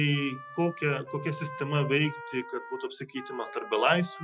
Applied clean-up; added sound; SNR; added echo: classical method Wiener filter.